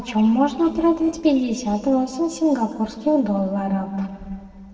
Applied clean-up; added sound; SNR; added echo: neural separator model SepFormer DNS4.